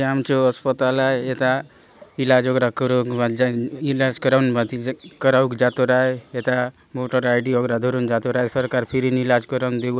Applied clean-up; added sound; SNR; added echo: none; none; none; none.